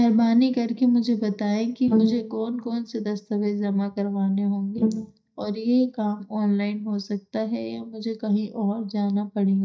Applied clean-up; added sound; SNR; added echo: neural mask model DeepFilterNet 3.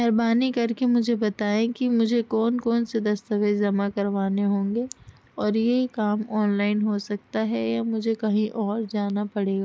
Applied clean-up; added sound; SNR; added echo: none; none; none; none.